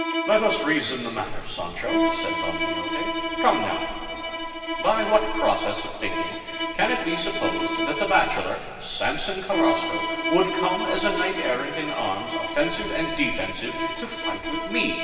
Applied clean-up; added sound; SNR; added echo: none; Bowed string instrument; 2 dB; reverberation time 2.5 s.